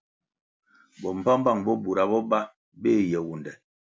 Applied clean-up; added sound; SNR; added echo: none; none; none; none.